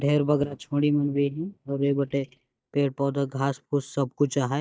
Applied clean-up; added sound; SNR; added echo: neural mask model DeepFilterNet 3.